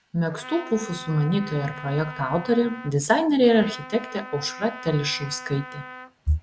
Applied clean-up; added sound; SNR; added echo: none; Trumpet; 15 dB; none.